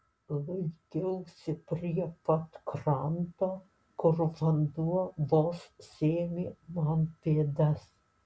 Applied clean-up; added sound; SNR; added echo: none; none; none; none.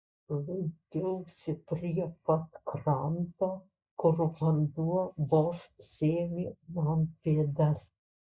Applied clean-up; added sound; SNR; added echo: neural mask model Resemble Enhance denoiser.